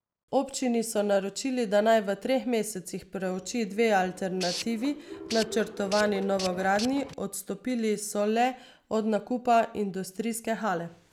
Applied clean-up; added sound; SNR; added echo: none; Tools; 11 dB; none.